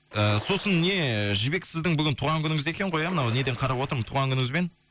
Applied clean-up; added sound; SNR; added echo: none; Ocean; 18 dB; none.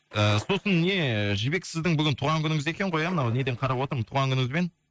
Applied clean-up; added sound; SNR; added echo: neural mask model RNNoise.